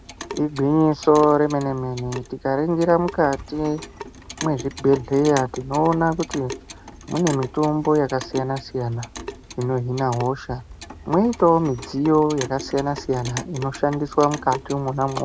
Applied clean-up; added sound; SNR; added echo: none; Drip / Sink (filling or washing) / Water tap, faucet + Clock; 15 dB; none.